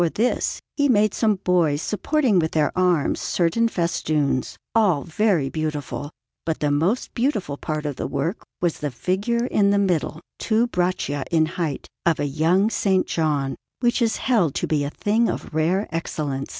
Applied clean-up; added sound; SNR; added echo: none; none; none; none.